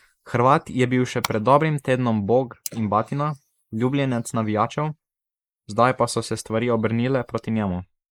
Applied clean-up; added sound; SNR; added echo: neural mask model Resemble Enhance denoiser.